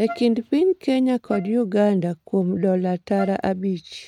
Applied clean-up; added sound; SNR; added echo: neural mask model RNNoise.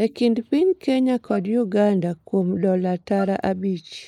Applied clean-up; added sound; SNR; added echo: neural mask model Resemble Enhance denoiser.